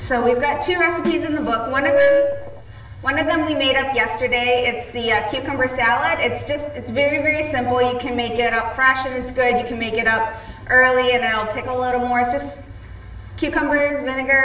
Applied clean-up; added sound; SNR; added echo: none; Snare drum; 16 dB; reverberation time 0.8 s.